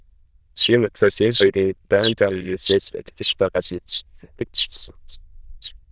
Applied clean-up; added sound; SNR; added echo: neural diffusion model UNIVERSE++.